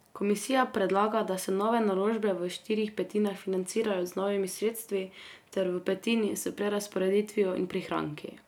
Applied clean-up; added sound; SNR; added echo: none; none; none; none.